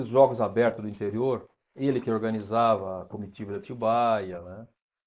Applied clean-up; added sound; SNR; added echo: neural mask model Resemble Enhance denoiser.